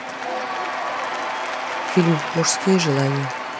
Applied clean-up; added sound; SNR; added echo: none; Applause / Crowd / Cheering; 3 dB; none.